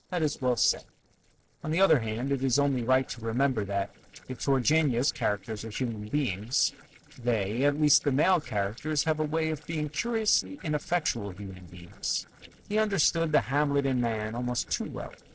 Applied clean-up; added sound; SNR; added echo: neural separator model SepFormer DNS4.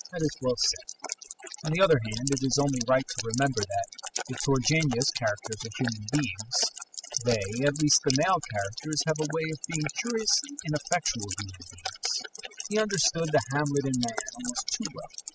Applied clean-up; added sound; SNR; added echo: classical method spectral subtraction.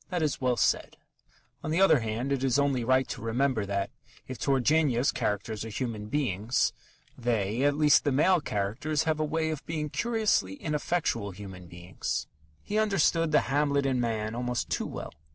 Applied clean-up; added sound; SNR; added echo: none; none; none; none.